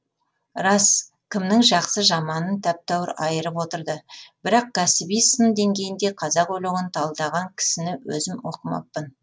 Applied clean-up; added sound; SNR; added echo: none; none; none; none.